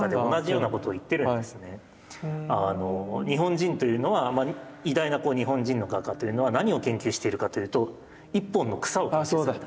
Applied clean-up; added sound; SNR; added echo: none; Bowed string instrument; 20 dB; none.